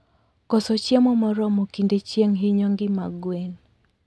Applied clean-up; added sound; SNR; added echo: none; none; none; none.